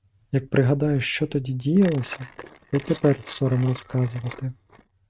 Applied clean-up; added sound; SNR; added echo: neural mask model RNNoise.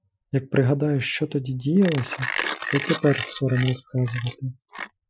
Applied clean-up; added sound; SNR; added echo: classical method Wiener filter.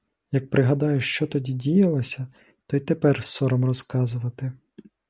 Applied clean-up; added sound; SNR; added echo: none; none; none; none.